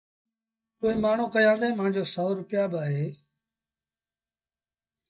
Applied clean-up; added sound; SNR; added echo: neural mask model DeepFilterNet 3.